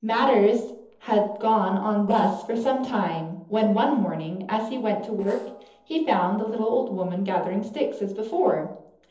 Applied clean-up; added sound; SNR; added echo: neural separator model SepFormer DNS4.